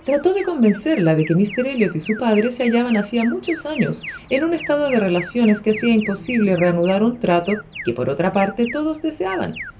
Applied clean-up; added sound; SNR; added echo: none; Alarm; 15 dB; reverberation time 0.2 s.